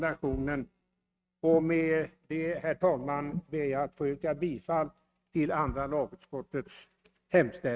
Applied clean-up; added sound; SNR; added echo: neural mask model RNNoise.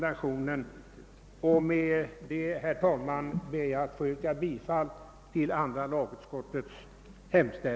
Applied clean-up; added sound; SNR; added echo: none; none; none; none.